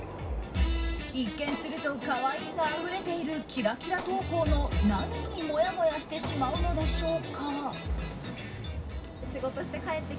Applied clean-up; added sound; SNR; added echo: none; Gunshot, gunfire; 12 dB; reverberation time 0.4 s.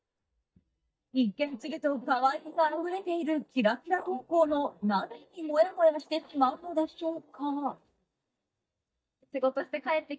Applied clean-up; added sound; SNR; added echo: neural mask model DeepFilterNet 3.